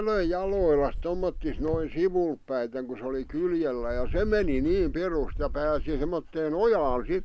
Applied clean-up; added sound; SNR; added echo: none; Dog; 7 dB; none.